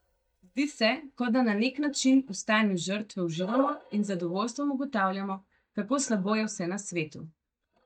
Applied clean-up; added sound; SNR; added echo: neural mask model DeepFilterNet 3.